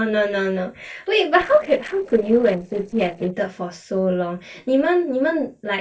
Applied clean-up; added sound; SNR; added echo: neural separator model SepFormer DNS4.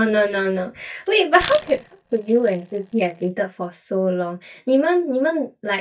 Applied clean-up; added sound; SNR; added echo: neural mask model DeepFilterNet 3.